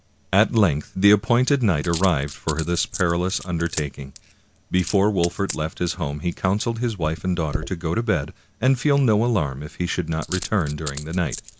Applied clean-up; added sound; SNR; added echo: none; Coin (dropping); 16 dB; none.